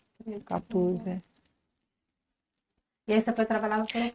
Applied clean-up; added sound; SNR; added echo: neural mask model RNNoise.